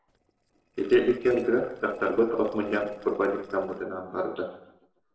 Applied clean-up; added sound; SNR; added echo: neural separator model SepFormer DNS4.